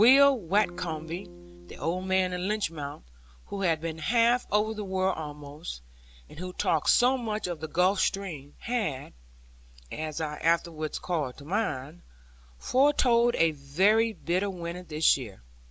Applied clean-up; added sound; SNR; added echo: none; Electric guitar / Strum; 15 dB; none.